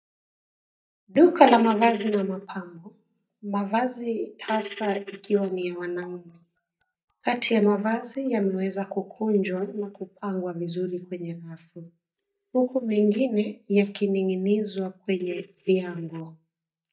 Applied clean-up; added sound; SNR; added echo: neural mask model DeepFilterNet 3.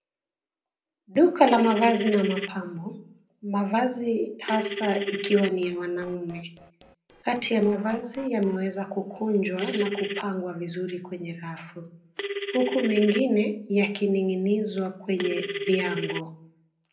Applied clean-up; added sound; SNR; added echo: neural separator model SepFormer DNS4.